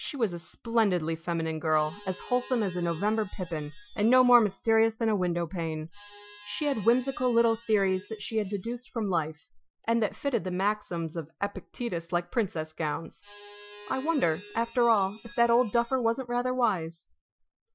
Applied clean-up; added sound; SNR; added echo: classical method Wiener filter.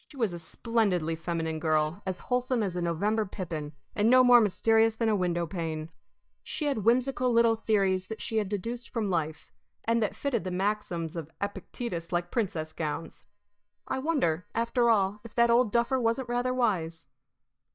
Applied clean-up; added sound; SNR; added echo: neural mask model DeepFilterNet 3.